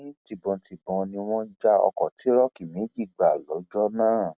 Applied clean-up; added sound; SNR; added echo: none; none; none; none.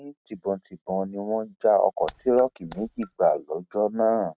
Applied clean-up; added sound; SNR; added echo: neural mask model RNNoise.